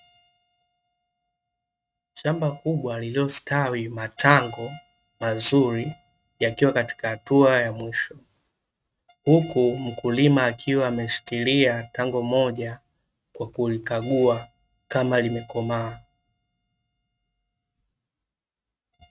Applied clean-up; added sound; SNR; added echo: neural mask model RNNoise.